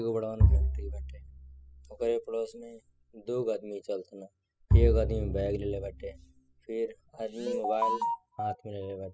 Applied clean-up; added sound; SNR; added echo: classical method spectral subtraction.